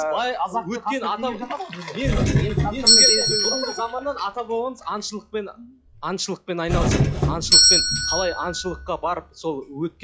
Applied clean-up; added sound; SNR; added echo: classical method log-MMSE.